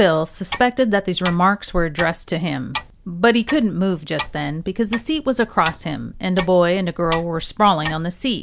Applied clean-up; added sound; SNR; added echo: none; Clock; 15 dB; none.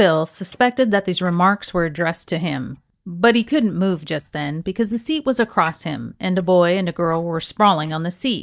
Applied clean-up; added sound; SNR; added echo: neural mask model DeepFilterNet 3.